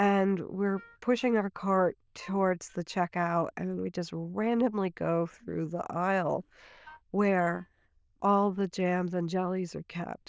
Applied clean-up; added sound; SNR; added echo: neural diffusion model UNIVERSE++.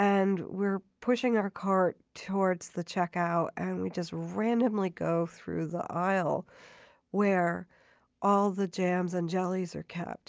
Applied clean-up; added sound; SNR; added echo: none; none; none; none.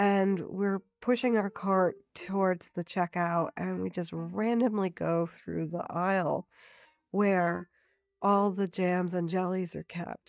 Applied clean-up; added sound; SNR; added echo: neural mask model DeepFilterNet 3.